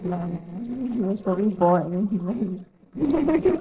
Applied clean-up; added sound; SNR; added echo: neural separator model SepFormer DNS4.